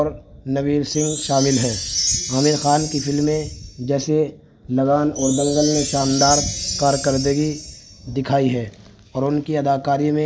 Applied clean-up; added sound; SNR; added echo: none; Chime; 7 dB; none.